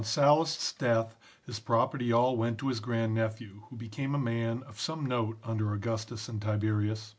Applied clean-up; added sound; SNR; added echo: none; none; none; none.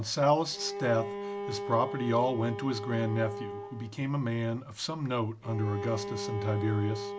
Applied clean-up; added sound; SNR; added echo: none; Bowed string instrument; 8 dB; none.